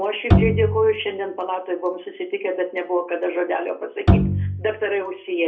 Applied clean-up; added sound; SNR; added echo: none; Bowed string instrument; -3 dB; reverberation time 0.3 s.